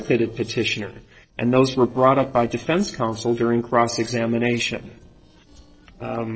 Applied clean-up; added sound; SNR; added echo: neural separator model SepFormer DNS4.